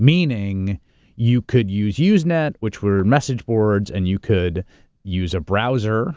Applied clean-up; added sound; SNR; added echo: none; none; none; none.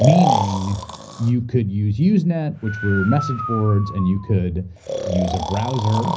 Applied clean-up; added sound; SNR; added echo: none; Breathing; 6 dB; reverberation time 0.5 s.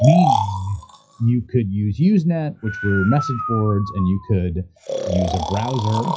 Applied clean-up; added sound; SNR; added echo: classical method WPE with log-MMSE.